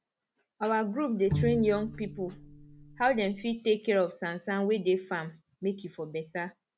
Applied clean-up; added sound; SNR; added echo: none; Bowed string instrument; 6 dB; none.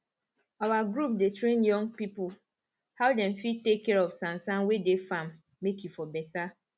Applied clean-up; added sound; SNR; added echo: none; none; none; none.